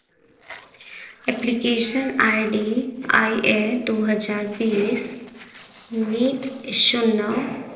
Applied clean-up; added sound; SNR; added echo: neural separator model SepFormer DNS4.